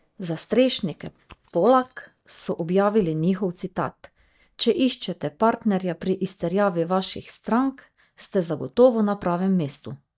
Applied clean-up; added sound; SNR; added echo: neural mask model DeepFilterNet 3.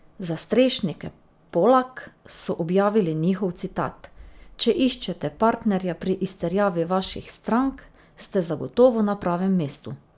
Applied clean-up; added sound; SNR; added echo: none; none; none; none.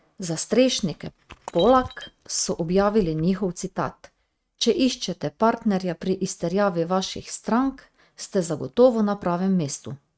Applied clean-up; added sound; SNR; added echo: neural mask model RNNoise.